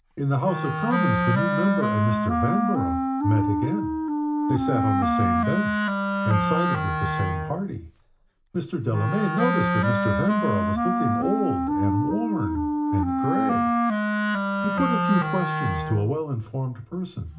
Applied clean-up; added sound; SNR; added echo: none; Wind instrument, woodwind instrument; -2 dB; reverberation time 0.4 s.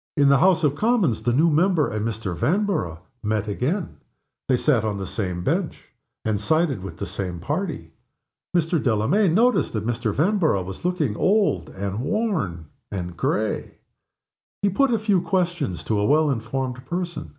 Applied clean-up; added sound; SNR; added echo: none; none; none; none.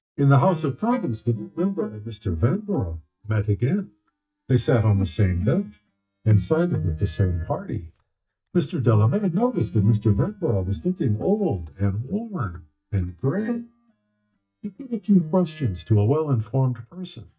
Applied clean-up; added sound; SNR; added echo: neural mask model DeepFilterNet 3.